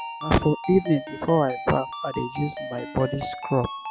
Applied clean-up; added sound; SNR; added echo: none; Ringtone; 10 dB; none.